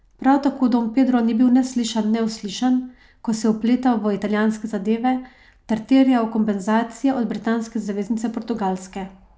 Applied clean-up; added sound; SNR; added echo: none; none; none; none.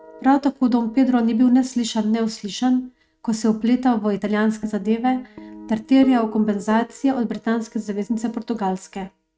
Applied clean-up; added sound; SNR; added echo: neural mask model RNNoise.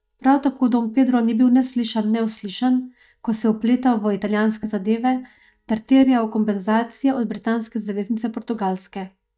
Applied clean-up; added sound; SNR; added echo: neural mask model DeepFilterNet 3.